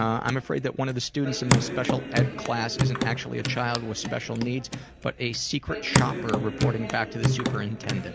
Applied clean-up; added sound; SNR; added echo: none; Hands / Wood; 0 dB; none.